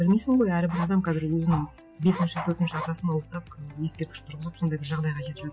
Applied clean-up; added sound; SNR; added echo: none; Zipper (clothing); 13 dB; none.